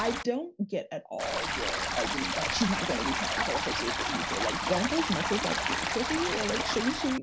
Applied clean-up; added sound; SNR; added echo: none; Stream; 0 dB; none.